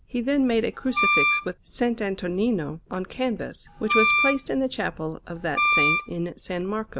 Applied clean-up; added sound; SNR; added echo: none; Wind instrument, woodwind instrument; -4 dB; none.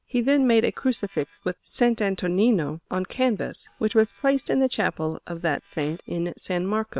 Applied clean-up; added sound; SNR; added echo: neural separator model SepFormer WHAM!.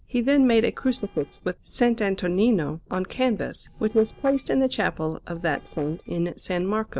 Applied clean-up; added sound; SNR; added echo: neural separator model SepFormer DNS4.